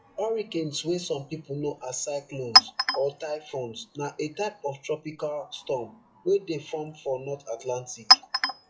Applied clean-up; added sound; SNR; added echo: classical method WPE with log-MMSE.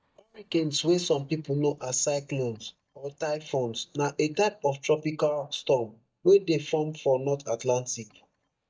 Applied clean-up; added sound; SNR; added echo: neural mask model DeepFilterNet 3.